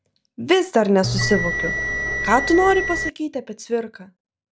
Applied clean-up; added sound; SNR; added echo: none; Bell; 2 dB; none.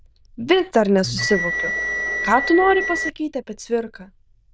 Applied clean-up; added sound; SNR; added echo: neural diffusion model UNIVERSE++.